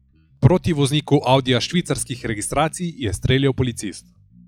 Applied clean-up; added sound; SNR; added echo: classical method log-MMSE.